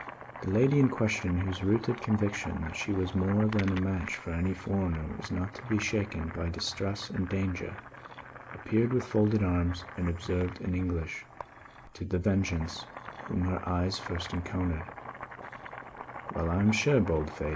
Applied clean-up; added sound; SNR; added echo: none; Boiling; 14 dB; none.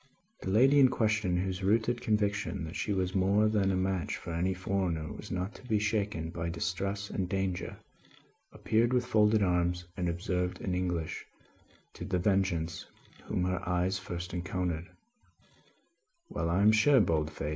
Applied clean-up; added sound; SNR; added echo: none; none; none; none.